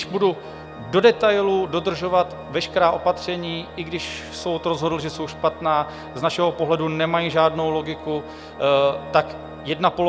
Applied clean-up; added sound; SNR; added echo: none; Organ; 16 dB; none.